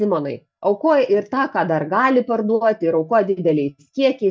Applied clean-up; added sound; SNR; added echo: neural mask model DeepFilterNet 3.